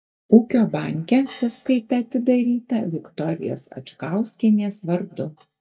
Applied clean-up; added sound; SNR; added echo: neural mask model DeepFilterNet 3.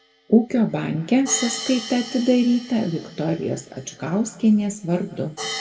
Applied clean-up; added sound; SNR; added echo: none; Hi-hat; 14 dB; reverberation time 1.4 s.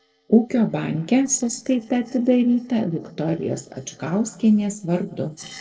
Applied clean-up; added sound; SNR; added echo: neural separator model SepFormer DNS4.